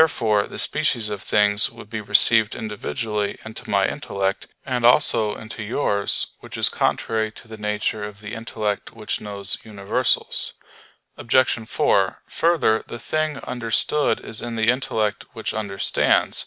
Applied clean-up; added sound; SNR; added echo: none; none; none; none.